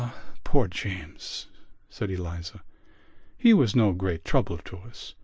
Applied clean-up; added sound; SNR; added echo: none; none; none; none.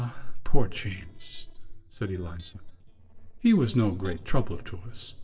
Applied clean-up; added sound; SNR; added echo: neural separator model SepFormer DNS4.